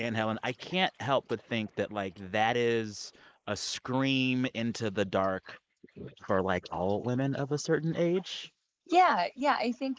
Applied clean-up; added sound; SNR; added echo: neural mask model Resemble Enhance denoiser.